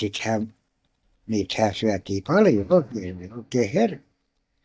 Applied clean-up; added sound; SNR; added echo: neural mask model DeepFilterNet 3.